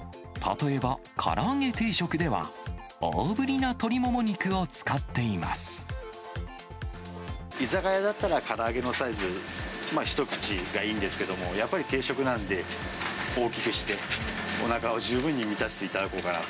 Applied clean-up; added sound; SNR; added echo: none; none; none; none.